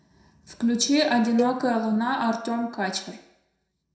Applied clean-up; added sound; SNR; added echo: none; Cowbell; 9 dB; reverberation time 0.6 s.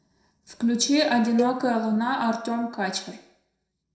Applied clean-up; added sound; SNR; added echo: neural separator model SepFormer DNS4.